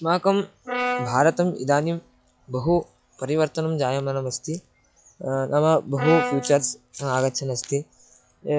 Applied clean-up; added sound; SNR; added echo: classical method log-MMSE.